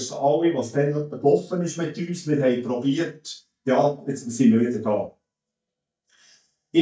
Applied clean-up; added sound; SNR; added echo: neural mask model DeepFilterNet 3.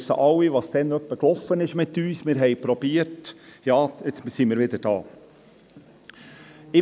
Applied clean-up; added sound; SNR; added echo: none; none; none; none.